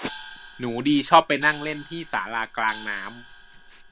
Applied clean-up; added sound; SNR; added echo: none; Gong; 17 dB; none.